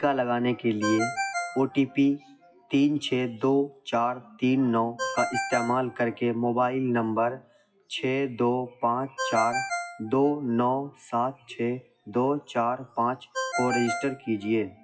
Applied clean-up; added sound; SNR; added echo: classical method WPE with log-MMSE.